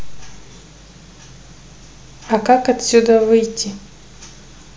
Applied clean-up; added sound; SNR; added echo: none; none; none; none.